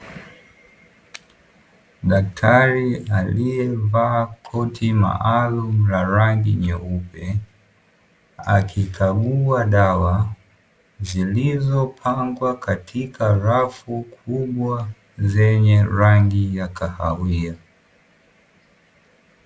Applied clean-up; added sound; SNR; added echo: none; none; none; none.